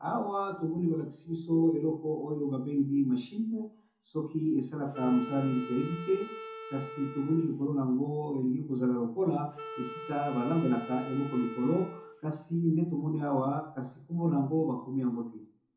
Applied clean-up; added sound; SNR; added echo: none; Wind instrument, woodwind instrument; 13 dB; reverberation time 0.6 s.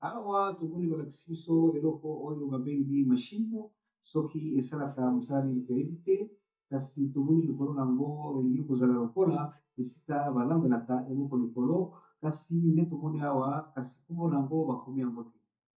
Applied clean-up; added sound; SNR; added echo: neural mask model DeepFilterNet 3.